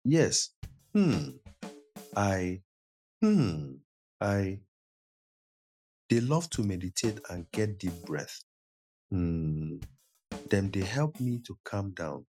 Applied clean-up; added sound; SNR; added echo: classical method Wiener filter.